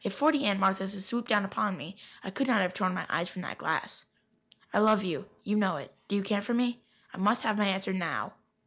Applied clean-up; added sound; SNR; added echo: none; none; none; none.